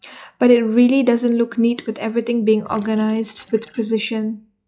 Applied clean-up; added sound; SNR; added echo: classical method log-MMSE.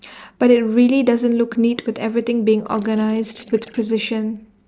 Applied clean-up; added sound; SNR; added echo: neural separator model SepFormer DNS4.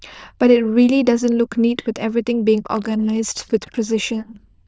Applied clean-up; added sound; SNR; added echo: neural diffusion model UNIVERSE++.